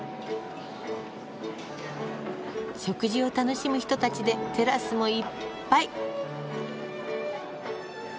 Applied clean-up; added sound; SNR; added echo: none; Doorbell; 16 dB; none.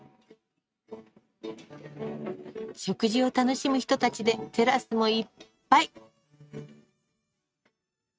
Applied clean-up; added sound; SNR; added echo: neural mask model RNNoise.